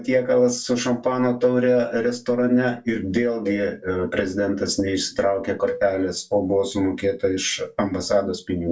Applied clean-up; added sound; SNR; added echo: neural separator model SepFormer DNS4.